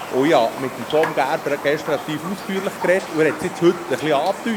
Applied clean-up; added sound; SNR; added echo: none; Raindrop; 10 dB; none.